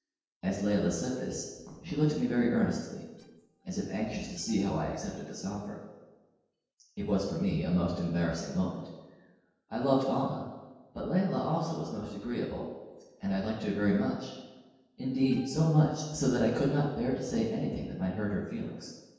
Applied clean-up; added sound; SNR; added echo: neural separator model SepFormer DNS4.